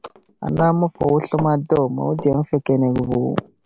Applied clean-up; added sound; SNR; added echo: none; Run; 18 dB; none.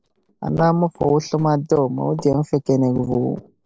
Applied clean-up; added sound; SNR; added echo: neural separator model SepFormer DNS4.